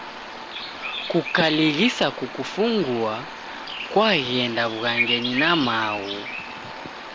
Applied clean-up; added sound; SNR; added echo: none; Bird vocalization, bird call, bird song; 7 dB; none.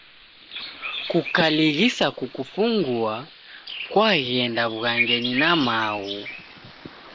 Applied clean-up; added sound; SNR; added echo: neural mask model Resemble Enhance denoiser.